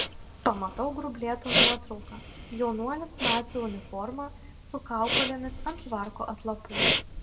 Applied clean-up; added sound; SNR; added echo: none; Respiratory sounds; -3 dB; reverberation time 1.0 s.